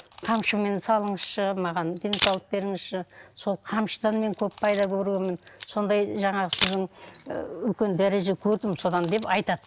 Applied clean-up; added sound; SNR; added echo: none; Camera; 8 dB; none.